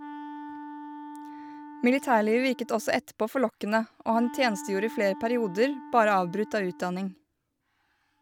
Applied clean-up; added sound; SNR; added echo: none; Wind instrument, woodwind instrument; 15 dB; none.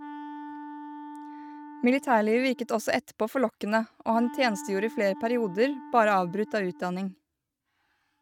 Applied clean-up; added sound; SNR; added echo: neural mask model RNNoise.